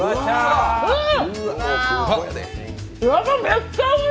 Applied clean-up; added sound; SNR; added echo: none; none; none; none.